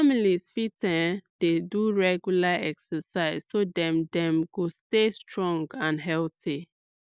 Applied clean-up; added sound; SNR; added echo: none; none; none; none.